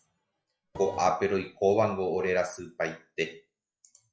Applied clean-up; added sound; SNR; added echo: classical method log-MMSE.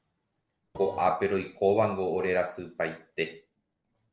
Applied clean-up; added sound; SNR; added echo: neural separator model SepFormer DNS4.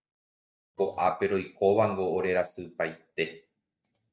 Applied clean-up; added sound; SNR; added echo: neural mask model DeepFilterNet 3.